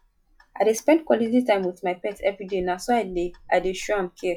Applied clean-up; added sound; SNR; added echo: classical method log-MMSE.